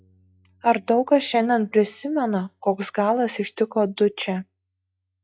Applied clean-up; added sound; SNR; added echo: classical method log-MMSE.